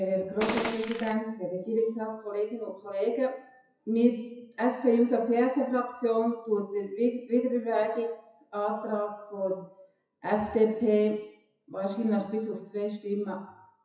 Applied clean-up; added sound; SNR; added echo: classical method WPE with log-MMSE.